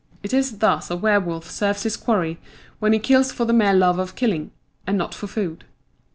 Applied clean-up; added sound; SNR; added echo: none; none; none; none.